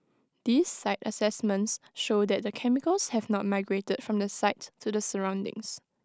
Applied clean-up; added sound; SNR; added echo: none; none; none; none.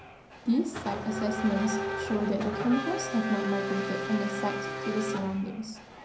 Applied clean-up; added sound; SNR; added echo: none; Race car, auto racing / Accelerating, revving, vroom; 4 dB; reverberation time 0.6 s.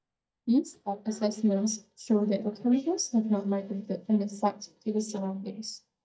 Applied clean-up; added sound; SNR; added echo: neural mask model DeepFilterNet 3.